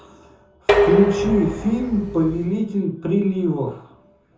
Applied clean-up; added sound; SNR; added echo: none; Dishes, pots, and pans; 0 dB; reverberation time 0.5 s.